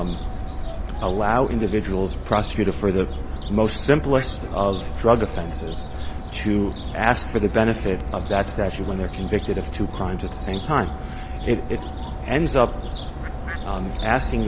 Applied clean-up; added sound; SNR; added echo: none; Fowl; 5 dB; none.